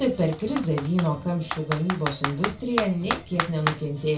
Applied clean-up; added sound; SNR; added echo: none; Computer keyboard; 7 dB; reverberation time 0.2 s.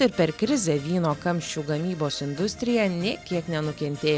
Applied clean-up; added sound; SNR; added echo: none; none; none; none.